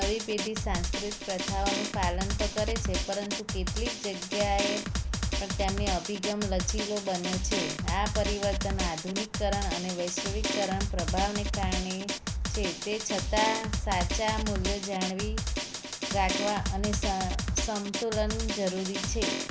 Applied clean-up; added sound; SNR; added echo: none; Drum; -1 dB; none.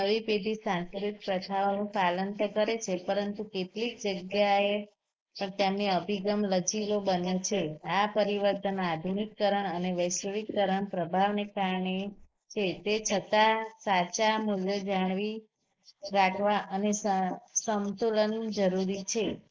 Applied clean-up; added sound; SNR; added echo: neural mask model Resemble Enhance denoiser.